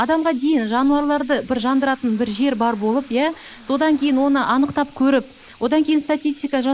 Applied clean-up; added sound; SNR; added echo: neural mask model Resemble Enhance denoiser.